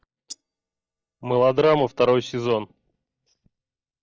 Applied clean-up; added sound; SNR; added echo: neural mask model DeepFilterNet 3.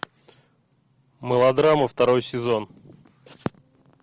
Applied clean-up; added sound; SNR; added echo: none; none; none; none.